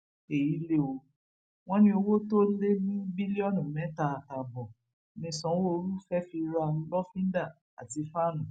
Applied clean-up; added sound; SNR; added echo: none; none; none; none.